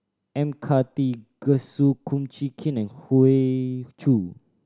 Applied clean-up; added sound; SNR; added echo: none; none; none; none.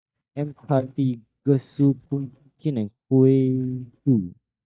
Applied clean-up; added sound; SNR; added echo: neural mask model DeepFilterNet 3.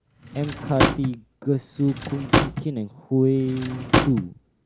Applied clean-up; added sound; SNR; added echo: none; Drawer open or close / Wood; 1 dB; none.